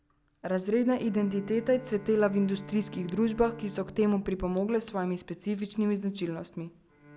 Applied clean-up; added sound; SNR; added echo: none; Crack + Bowed string instrument; 19 dB; none.